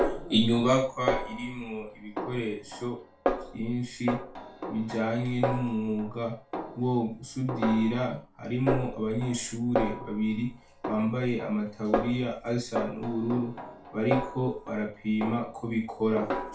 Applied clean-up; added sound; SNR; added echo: none; Snare drum; 5 dB; reverberation time 0.3 s.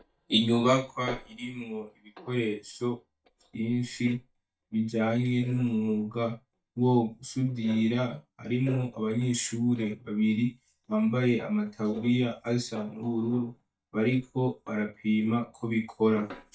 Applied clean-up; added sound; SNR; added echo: neural mask model DeepFilterNet 3.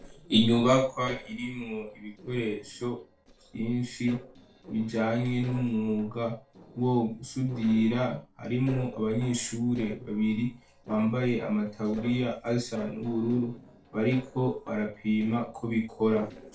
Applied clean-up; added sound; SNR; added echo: neural separator model SepFormer DNS4.